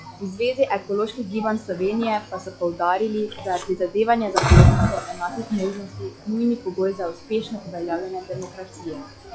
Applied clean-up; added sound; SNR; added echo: classical method log-MMSE.